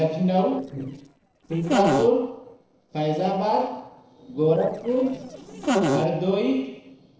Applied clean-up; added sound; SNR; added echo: neural separator model SepFormer DNS4.